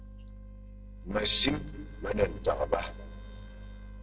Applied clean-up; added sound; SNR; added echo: neural separator model SepFormer DNS4.